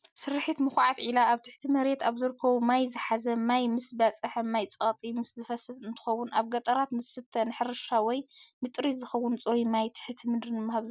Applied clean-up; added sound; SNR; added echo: none; none; none; none.